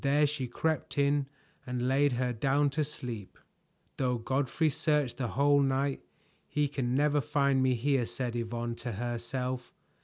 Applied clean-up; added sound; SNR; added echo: none; none; none; none.